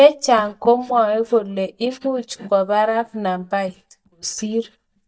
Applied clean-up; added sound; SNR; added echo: neural mask model DeepFilterNet 3.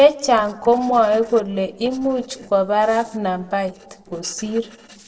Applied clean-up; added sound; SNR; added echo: neural separator model SepFormer DNS4.